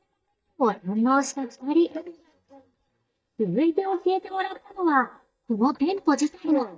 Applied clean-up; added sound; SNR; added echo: neural mask model DeepFilterNet 3.